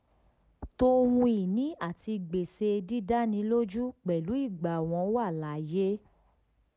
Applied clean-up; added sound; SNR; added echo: none; none; none; none.